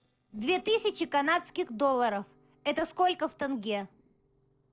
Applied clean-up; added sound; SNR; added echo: neural separator model SepFormer DNS4.